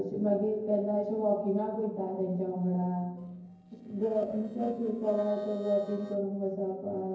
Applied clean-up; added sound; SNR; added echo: neural separator model SepFormer DNS4.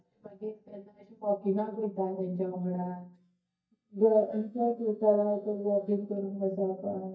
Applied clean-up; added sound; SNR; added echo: neural mask model DeepFilterNet 3.